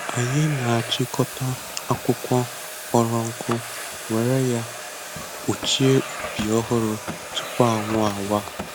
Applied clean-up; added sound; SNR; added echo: none; Domestic sounds, home sounds; 9 dB; none.